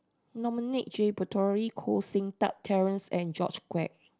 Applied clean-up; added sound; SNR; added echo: none; none; none; none.